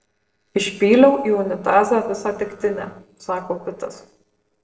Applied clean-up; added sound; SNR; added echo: neural separator model SepFormer DNS4.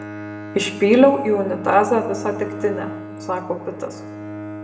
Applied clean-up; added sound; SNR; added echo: none; Bowed string instrument; 12 dB; reverberation time 0.8 s.